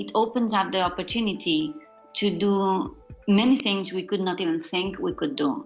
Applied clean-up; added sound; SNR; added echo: none; none; none; none.